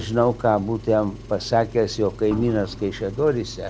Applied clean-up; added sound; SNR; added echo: none; Organ + Engine; 15 dB; none.